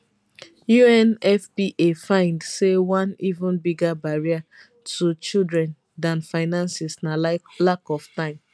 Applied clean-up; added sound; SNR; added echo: none; none; none; none.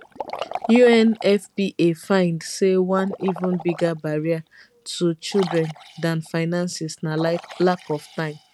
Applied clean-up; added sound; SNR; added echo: none; Liquid; 16 dB; none.